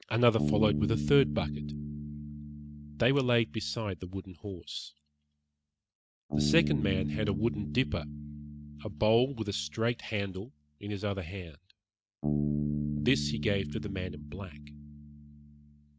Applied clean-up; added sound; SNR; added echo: neural mask model RNNoise.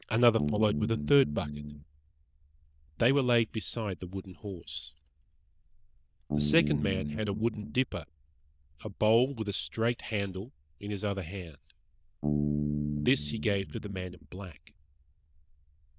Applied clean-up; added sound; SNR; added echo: neural diffusion model UNIVERSE++.